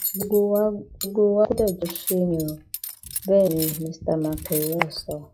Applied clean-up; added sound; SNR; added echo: classical method log-MMSE.